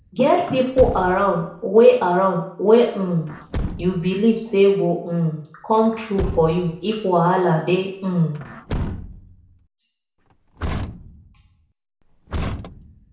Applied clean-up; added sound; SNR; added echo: none; Truck; 12 dB; reverberation time 0.6 s.